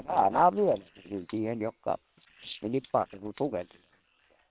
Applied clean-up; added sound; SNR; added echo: neural separator model SepFormer WHAM!.